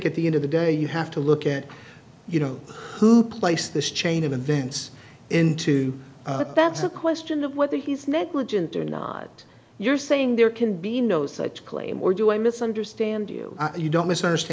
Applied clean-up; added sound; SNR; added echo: none; none; none; none.